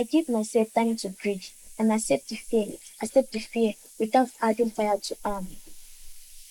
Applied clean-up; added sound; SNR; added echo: neural mask model Resemble Enhance denoiser.